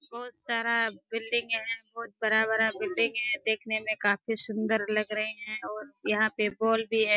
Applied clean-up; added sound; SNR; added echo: none; none; none; none.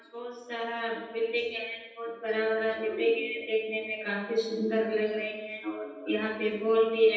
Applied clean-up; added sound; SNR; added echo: none; none; none; reverberation time 1.1 s.